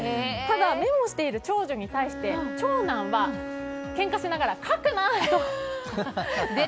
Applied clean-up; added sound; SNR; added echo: none; Bowed string instrument; 12 dB; none.